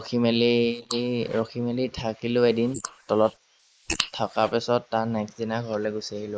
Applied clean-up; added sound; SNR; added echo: neural mask model Resemble Enhance denoiser.